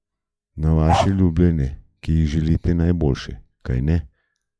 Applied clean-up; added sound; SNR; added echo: classical method log-MMSE.